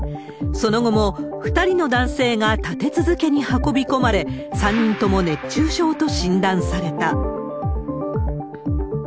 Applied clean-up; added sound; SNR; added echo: none; none; none; none.